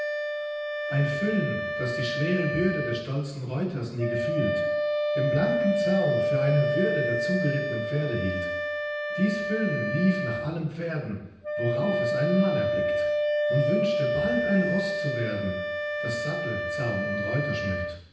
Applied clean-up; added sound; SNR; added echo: none; Wind instrument, woodwind instrument; -1 dB; reverberation time 0.9 s.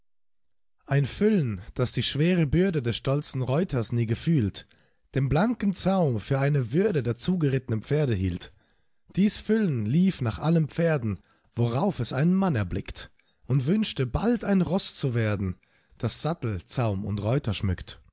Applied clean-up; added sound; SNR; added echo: none; none; none; none.